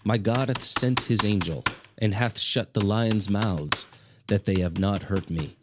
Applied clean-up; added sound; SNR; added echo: none; Computer keyboard; 10 dB; none.